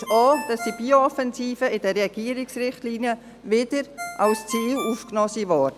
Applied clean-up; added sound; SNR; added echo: none; Ringtone; 15 dB; none.